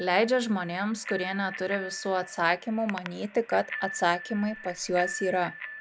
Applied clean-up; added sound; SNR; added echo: none; Bicycle bell; 11 dB; none.